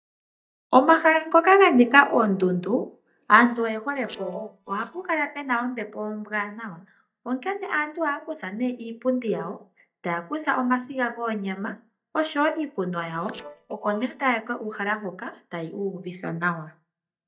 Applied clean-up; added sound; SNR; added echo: neural mask model DeepFilterNet 3.